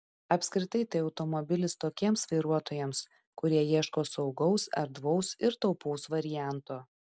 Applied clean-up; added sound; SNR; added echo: none; none; none; none.